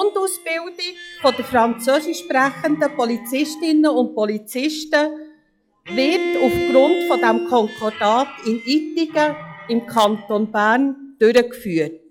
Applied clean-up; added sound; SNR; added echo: classical method log-MMSE.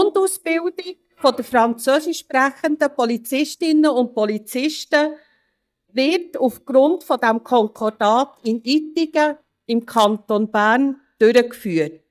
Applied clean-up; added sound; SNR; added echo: neural mask model DeepFilterNet 3.